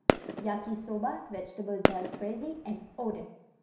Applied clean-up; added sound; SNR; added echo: none; Fireworks; -3 dB; reverberation time 0.7 s.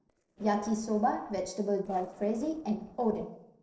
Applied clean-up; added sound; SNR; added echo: neural separator model SepFormer DNS4.